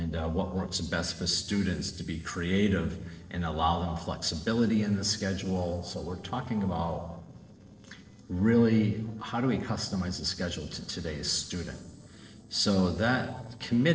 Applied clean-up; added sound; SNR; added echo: neural separator model SepFormer DNS4.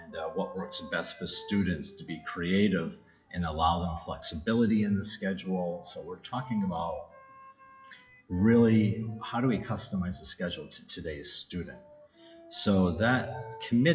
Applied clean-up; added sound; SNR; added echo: classical method WPE with log-MMSE.